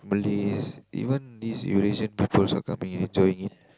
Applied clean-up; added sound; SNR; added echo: none; none; none; none.